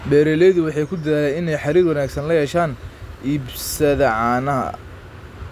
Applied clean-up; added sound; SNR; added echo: none; none; none; none.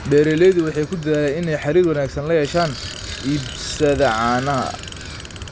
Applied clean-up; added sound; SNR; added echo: none; Bicycle; 13 dB; none.